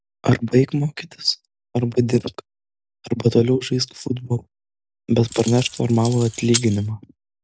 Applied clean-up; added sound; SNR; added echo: none; Keys jangling; 10 dB; none.